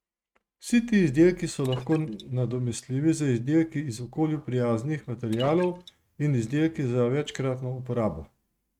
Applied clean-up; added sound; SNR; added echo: neural mask model RNNoise.